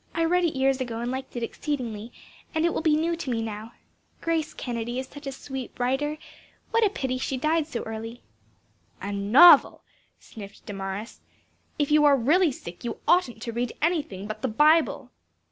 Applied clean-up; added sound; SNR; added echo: none; none; none; none.